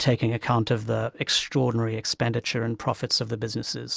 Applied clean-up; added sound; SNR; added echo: none; none; none; none.